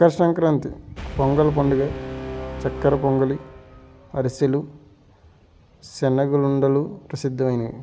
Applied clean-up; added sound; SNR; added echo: none; Brass instrument; 15 dB; none.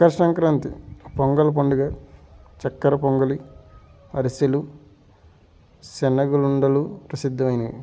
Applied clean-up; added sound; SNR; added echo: none; none; none; none.